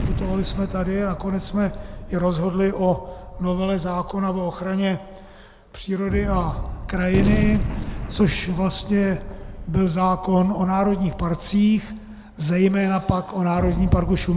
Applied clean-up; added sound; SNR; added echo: none; Gunshot, gunfire; 7 dB; none.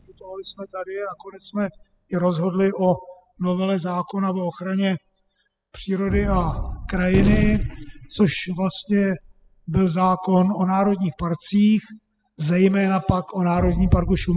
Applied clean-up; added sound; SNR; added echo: classical method spectral subtraction.